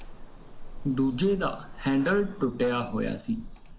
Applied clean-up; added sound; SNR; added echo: none; Bird vocalization, bird call, bird song; 12 dB; none.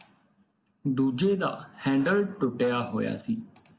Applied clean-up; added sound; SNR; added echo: none; none; none; none.